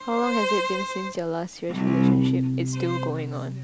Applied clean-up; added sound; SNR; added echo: none; Bowed string instrument; -4 dB; none.